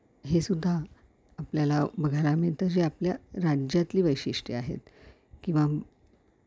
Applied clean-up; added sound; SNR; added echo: none; none; none; none.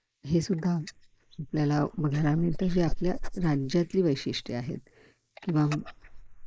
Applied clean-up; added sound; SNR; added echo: neural mask model Resemble Enhance denoiser.